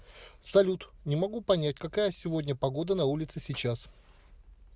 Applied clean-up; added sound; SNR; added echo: none; none; none; none.